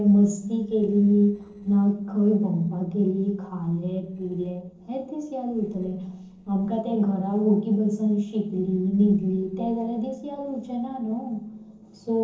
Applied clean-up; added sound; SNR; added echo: neural separator model SepFormer DNS4.